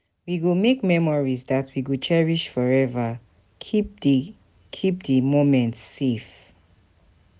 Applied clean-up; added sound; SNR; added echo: none; none; none; none.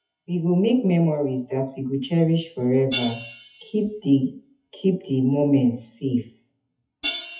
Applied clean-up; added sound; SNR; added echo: classical method WPE with log-MMSE.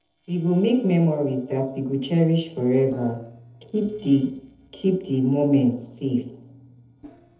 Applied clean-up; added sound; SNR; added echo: neural separator model SepFormer DNS4.